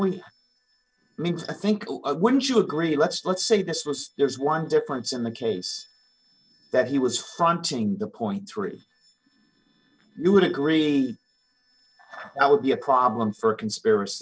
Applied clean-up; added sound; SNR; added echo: neural separator model SepFormer DNS4.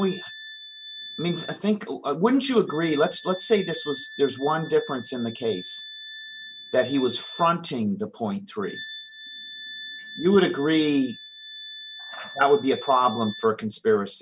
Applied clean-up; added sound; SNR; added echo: none; Wind instrument, woodwind instrument; 15 dB; none.